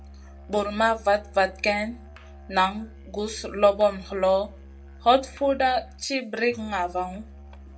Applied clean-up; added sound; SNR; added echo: none; Musical instrument; 19 dB; reverberation time 0.2 s.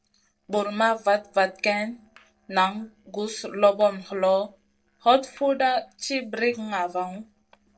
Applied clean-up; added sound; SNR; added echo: neural separator model SepFormer DNS4.